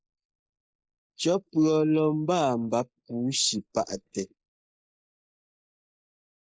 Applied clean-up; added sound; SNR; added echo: neural mask model Resemble Enhance denoiser.